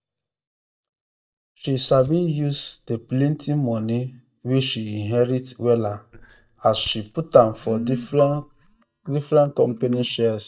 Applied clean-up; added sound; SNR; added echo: neural mask model DeepFilterNet 3.